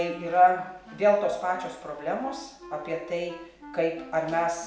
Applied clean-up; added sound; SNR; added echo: none; Wind instrument, woodwind instrument; 19 dB; none.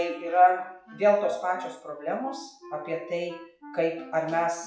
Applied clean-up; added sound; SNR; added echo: classical method log-MMSE.